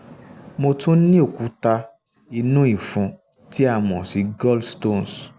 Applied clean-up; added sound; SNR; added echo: none; none; none; none.